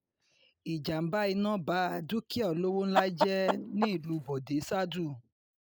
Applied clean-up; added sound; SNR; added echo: neural mask model Resemble Enhance denoiser.